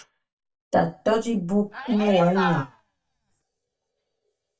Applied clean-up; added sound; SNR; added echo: neural mask model DeepFilterNet 3.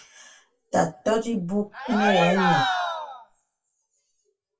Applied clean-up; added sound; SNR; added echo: classical method WPE with log-MMSE.